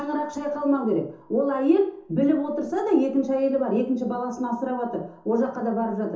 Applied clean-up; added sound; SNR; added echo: none; none; none; reverberation time 0.6 s.